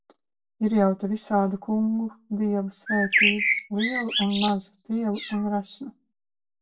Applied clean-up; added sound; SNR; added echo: none; Bird; 0 dB; reverberation time 0.2 s.